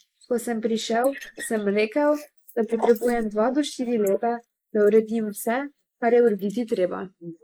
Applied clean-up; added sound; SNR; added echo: neural mask model Resemble Enhance denoiser.